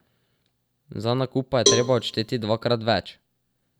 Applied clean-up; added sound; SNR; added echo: none; Cowbell; 2 dB; none.